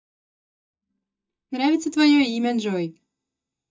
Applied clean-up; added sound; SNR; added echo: neural mask model DeepFilterNet 3.